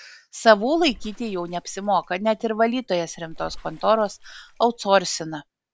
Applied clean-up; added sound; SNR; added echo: none; Bathtub (filling or washing) / Water / Splash, splatter; 20 dB; none.